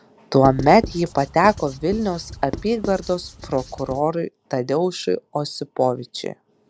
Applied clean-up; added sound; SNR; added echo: none; Writing; 12 dB; none.